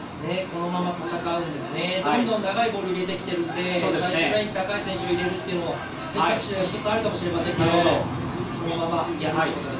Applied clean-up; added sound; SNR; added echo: none; none; none; reverberation time 0.3 s.